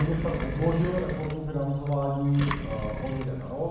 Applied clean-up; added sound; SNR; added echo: none; Engine; 7 dB; reverberation time 1.1 s.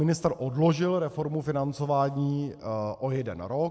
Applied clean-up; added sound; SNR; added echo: none; none; none; none.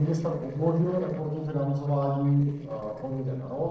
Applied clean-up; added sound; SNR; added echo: neural separator model SepFormer DNS4.